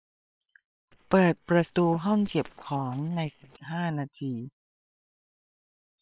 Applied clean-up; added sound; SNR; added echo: neural separator model SepFormer WHAM!.